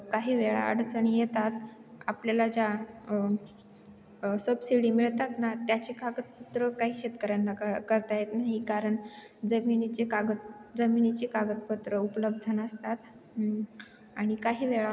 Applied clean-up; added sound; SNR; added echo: none; none; none; none.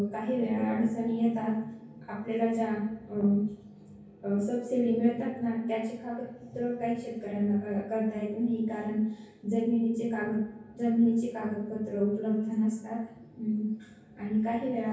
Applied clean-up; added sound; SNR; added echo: none; Brass instrument; 20 dB; reverberation time 0.6 s.